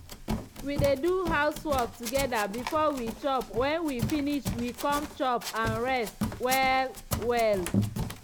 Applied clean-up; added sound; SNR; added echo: none; Run; 6 dB; none.